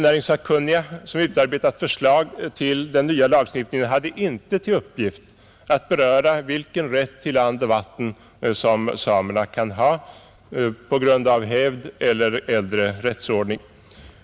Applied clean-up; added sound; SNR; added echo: none; none; none; none.